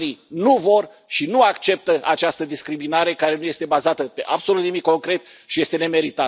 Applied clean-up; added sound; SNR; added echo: none; none; none; none.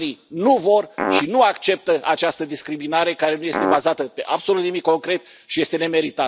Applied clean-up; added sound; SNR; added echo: none; Fart; -1 dB; none.